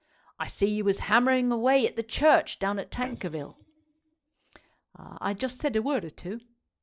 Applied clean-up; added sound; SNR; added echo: neural separator model SepFormer DNS4.